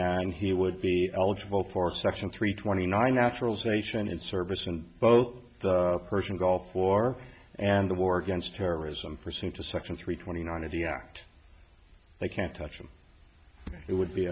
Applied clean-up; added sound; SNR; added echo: none; none; none; none.